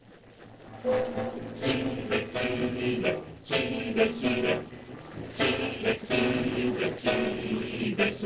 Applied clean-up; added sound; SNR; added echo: neural separator model SepFormer DNS4.